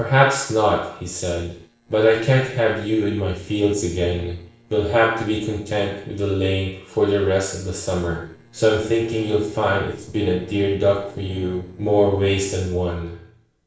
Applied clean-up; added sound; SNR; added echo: neural separator model SepFormer DNS4.